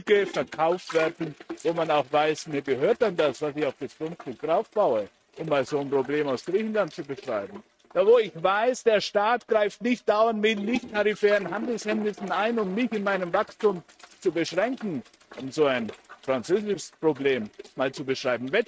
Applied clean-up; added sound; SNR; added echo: neural mask model RNNoise.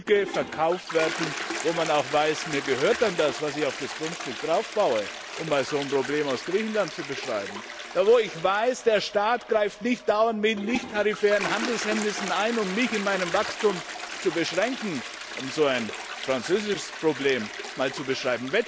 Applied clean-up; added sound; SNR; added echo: none; Toilet flush; 9 dB; none.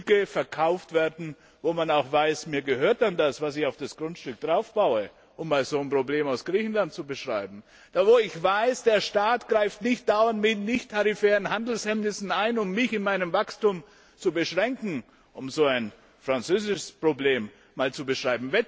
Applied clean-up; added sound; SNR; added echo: none; none; none; none.